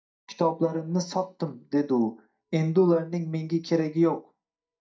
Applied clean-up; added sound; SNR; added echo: neural mask model DeepFilterNet 3.